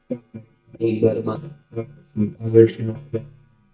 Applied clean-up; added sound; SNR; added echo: neural mask model DeepFilterNet 3.